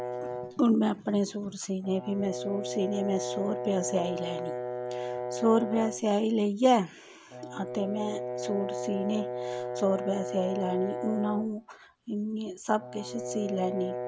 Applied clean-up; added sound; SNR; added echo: none; Brass instrument; 6 dB; none.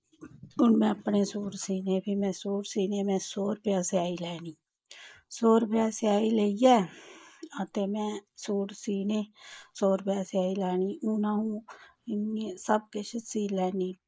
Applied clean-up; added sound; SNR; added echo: neural mask model Resemble Enhance denoiser.